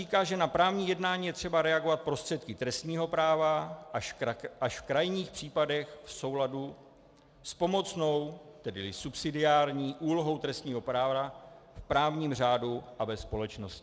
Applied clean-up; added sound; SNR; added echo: none; none; none; none.